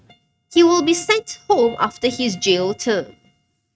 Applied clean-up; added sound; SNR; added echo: neural mask model RNNoise.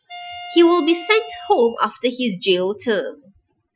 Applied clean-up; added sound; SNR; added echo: classical method Wiener filter.